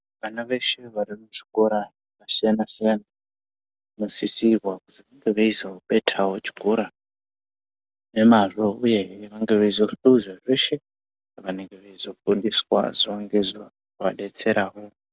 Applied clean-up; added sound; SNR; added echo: none; none; none; none.